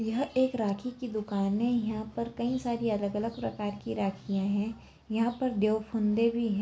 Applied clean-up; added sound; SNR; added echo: none; none; none; none.